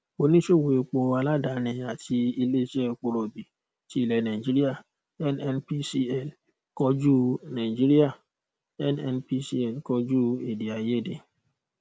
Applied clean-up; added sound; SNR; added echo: none; none; none; none.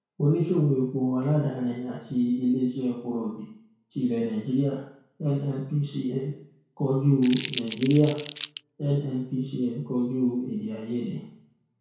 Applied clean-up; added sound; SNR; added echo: none; Crumpling, crinkling; 2 dB; reverberation time 0.6 s.